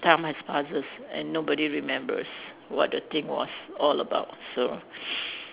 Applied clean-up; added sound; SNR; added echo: none; none; none; none.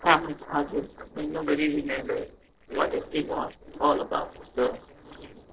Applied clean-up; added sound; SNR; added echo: neural separator model SepFormer DNS4.